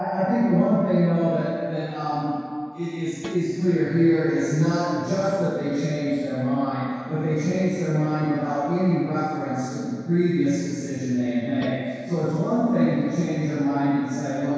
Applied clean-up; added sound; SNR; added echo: none; Guitar; 16 dB; reverberation time 2.0 s.